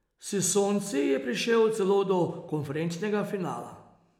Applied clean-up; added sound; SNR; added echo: none; none; none; none.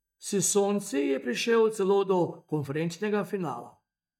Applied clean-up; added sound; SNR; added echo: neural mask model DeepFilterNet 3.